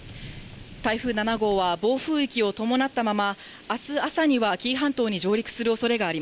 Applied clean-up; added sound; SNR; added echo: none; none; none; none.